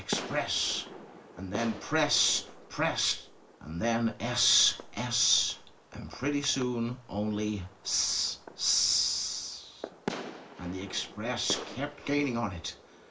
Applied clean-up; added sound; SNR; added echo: none; Fireworks; 14 dB; reverberation time 0.2 s.